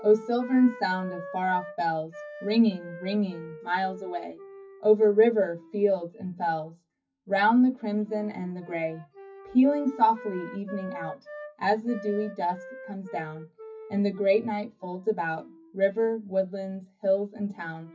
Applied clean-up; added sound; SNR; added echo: classical method WPE with log-MMSE.